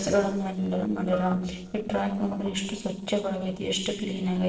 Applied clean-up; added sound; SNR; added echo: neural separator model SepFormer DNS4.